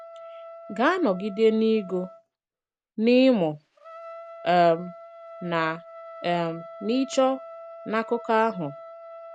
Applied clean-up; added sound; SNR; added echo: none; Trumpet; 17 dB; none.